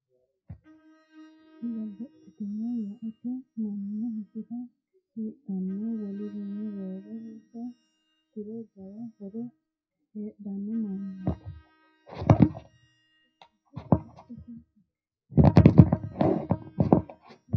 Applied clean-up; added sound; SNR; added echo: classical method WPE with log-MMSE.